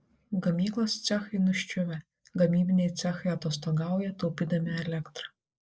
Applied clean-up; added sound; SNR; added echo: neural mask model Resemble Enhance denoiser.